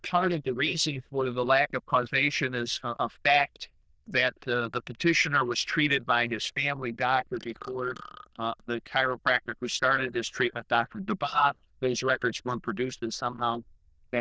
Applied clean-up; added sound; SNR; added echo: neural diffusion model UNIVERSE++.